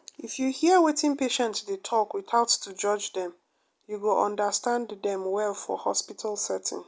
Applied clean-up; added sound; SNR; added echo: none; none; none; none.